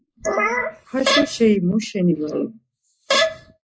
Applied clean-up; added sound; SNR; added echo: neural mask model Resemble Enhance denoiser.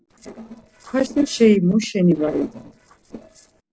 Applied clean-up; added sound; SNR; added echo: neural separator model SepFormer DNS4.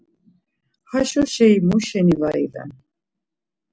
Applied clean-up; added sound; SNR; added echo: none; none; none; none.